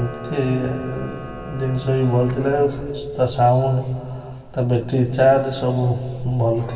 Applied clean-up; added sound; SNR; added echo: none; Camera; 19 dB; reverberation time 2.4 s.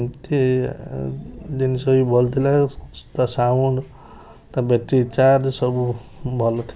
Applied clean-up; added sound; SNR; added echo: none; none; none; none.